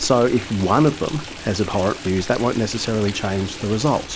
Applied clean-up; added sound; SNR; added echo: none; Stream; 13 dB; none.